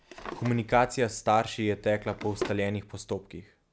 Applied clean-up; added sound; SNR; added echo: none; Drawer open or close; 14 dB; none.